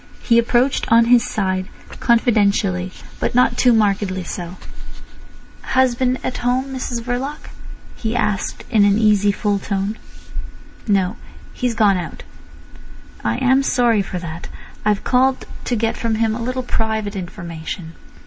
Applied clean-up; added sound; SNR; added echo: none; none; none; none.